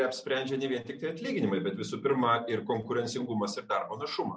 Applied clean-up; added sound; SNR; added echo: none; none; none; none.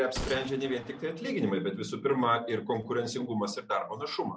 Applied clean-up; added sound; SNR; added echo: none; Gunshot, gunfire; 13 dB; none.